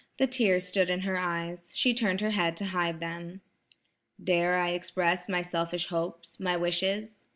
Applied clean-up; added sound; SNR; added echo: none; none; none; none.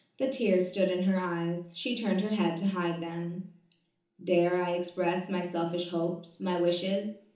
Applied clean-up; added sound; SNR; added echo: none; none; none; reverberation time 1.2 s.